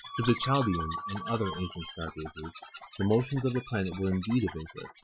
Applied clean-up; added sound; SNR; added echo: classical method Wiener filter.